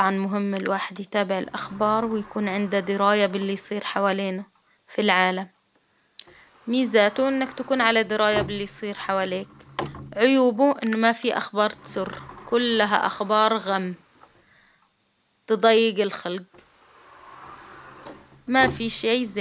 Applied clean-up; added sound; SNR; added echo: none; Sliding door; 18 dB; none.